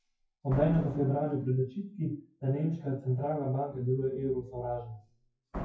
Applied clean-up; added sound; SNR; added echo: classical method WPE with log-MMSE.